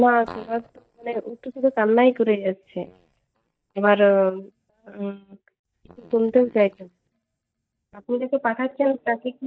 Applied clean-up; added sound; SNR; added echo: neural mask model DeepFilterNet 3.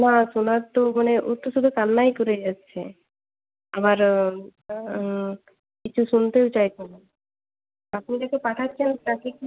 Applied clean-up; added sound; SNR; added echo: none; none; none; none.